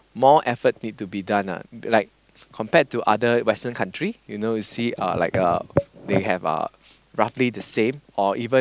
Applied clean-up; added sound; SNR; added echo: none; none; none; none.